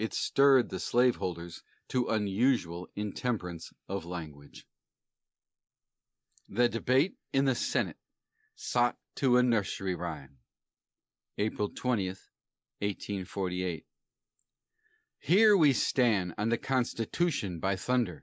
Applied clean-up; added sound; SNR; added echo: neural mask model Resemble Enhance denoiser.